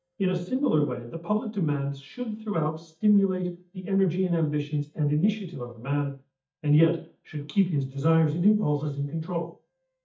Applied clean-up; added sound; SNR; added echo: neural mask model DeepFilterNet 3.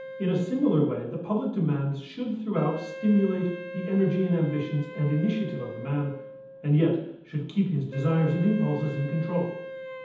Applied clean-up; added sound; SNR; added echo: none; Wind instrument, woodwind instrument; 14 dB; reverberation time 0.8 s.